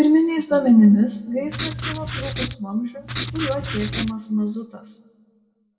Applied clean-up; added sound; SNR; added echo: none; Writing; 8 dB; reverberation time 1.0 s.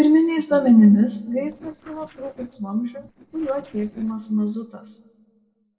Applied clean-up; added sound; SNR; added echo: neural separator model SepFormer DNS4.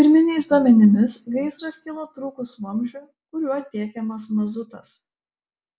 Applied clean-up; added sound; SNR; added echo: none; none; none; none.